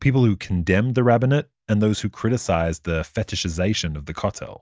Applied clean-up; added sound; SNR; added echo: none; none; none; none.